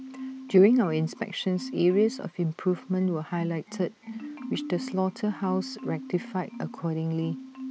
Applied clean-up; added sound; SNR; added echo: none; Marimba, xylophone; 13 dB; none.